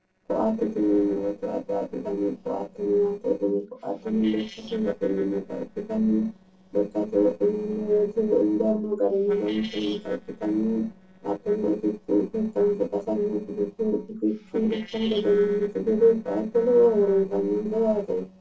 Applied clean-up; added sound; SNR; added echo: neural separator model SepFormer DNS4.